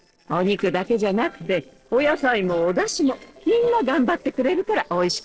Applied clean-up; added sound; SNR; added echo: neural separator model SepFormer DNS4.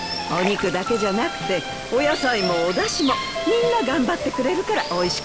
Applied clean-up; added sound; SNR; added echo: none; Water + Splash, splatter; 11 dB; none.